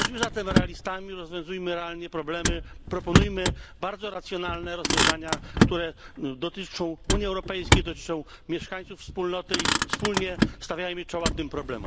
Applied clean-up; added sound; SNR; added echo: none; Motor vehicle (road); -4 dB; none.